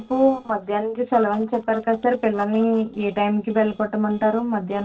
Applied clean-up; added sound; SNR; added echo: neural separator model SepFormer DNS4.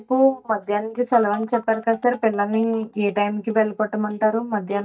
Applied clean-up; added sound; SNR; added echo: neural mask model DeepFilterNet 3.